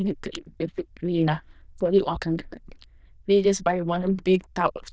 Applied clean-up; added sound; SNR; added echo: neural diffusion model UNIVERSE++.